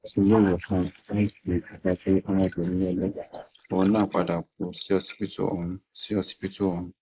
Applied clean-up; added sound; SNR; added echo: neural mask model Resemble Enhance denoiser.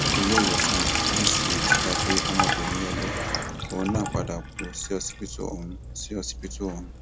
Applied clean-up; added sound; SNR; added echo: none; Sink (filling or washing); -5 dB; none.